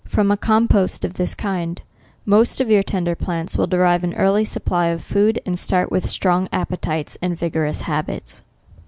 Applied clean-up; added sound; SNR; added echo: none; none; none; none.